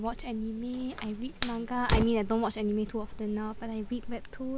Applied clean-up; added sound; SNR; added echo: none; Fire; 4 dB; none.